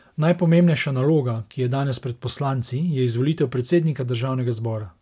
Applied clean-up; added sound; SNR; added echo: none; none; none; none.